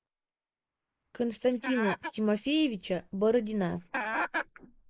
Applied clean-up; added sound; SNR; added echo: neural mask model Resemble Enhance denoiser.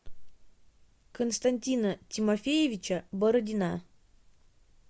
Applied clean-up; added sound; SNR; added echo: none; none; none; none.